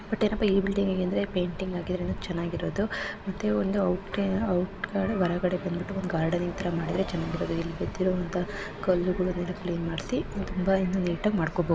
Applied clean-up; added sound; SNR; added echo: none; Bus; 13 dB; none.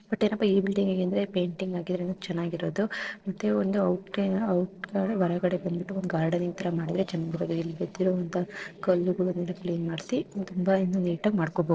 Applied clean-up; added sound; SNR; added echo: neural separator model SepFormer DNS4.